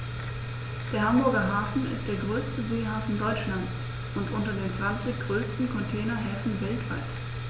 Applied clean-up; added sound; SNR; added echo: none; none; none; none.